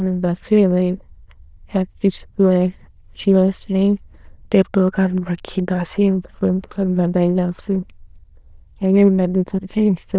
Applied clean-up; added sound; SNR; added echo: neural diffusion model UNIVERSE++.